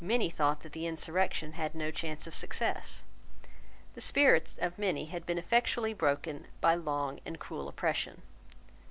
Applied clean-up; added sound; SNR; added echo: none; none; none; none.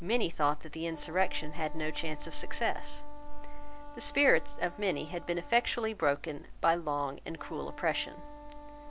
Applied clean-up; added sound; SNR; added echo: none; Wind instrument, woodwind instrument; 20 dB; none.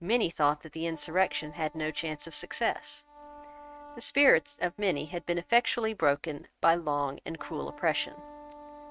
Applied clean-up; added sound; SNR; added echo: neural mask model RNNoise.